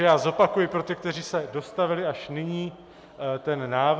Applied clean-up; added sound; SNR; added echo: none; none; none; none.